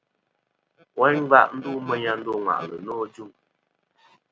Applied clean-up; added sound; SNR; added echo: none; none; none; none.